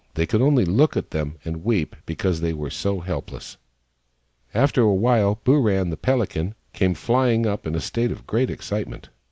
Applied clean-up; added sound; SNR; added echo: none; none; none; none.